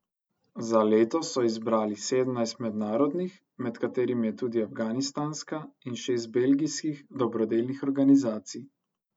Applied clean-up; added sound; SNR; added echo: none; none; none; none.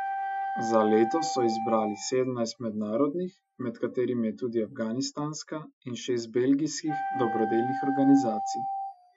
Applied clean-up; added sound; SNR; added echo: classical method Wiener filter.